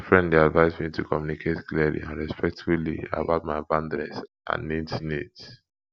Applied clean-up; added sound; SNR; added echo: none; none; none; none.